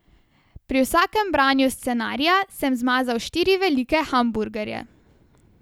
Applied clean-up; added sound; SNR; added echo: none; none; none; none.